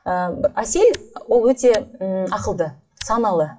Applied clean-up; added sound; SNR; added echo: classical method WPE with log-MMSE.